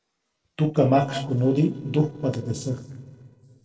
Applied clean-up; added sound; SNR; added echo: neural separator model SepFormer DNS4.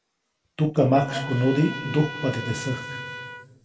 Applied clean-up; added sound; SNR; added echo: none; Trumpet; 12 dB; reverberation time 1.8 s.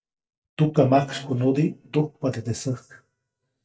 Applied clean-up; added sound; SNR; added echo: neural mask model DeepFilterNet 3.